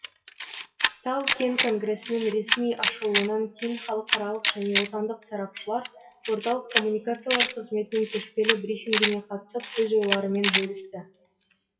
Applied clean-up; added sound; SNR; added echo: classical method WPE with log-MMSE.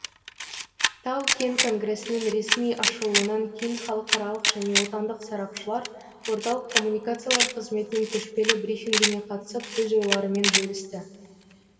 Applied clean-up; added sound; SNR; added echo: none; Camera; 1 dB; reverberation time 2.0 s.